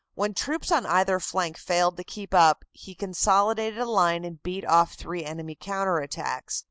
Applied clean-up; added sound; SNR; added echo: none; none; none; none.